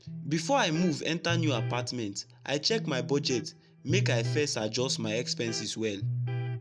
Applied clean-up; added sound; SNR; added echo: none; Electric guitar; 4 dB; none.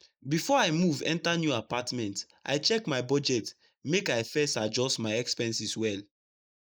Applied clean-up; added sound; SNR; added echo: neural mask model Resemble Enhance denoiser.